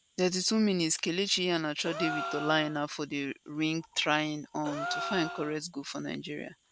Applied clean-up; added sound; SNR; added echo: none; Gasp; 9 dB; none.